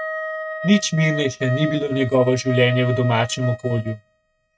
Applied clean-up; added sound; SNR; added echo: neural mask model RNNoise.